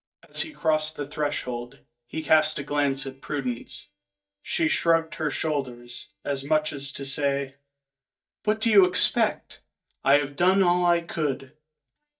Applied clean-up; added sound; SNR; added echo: neural mask model DeepFilterNet 3.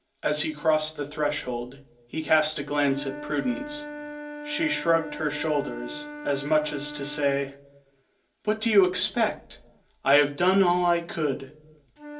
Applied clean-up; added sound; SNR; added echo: none; Wind instrument, woodwind instrument; 14 dB; reverberation time 0.3 s.